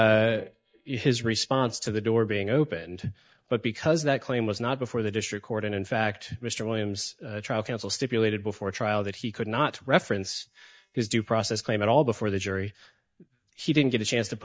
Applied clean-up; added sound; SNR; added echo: neural mask model DeepFilterNet 3.